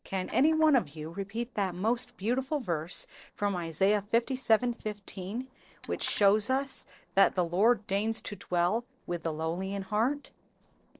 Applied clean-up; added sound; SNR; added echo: neural separator model SepFormer DNS4.